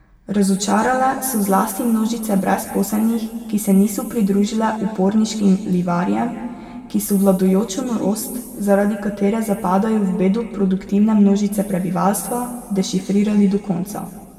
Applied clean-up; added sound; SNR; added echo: none; none; none; reverberation time 1.9 s.